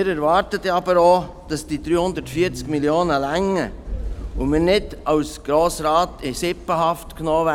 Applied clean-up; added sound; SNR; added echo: none; Thunder; 15 dB; none.